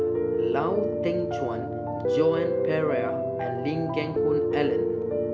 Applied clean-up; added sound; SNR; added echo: none; Piano; -4 dB; none.